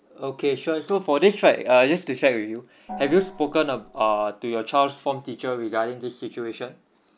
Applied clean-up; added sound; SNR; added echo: none; Gong; 16 dB; none.